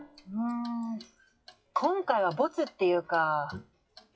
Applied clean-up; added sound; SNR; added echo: classical method WPE with log-MMSE.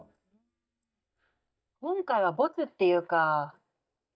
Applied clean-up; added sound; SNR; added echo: neural mask model DeepFilterNet 3.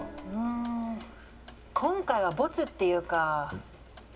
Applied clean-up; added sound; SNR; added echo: none; Clock; 19 dB; reverberation time 0.2 s.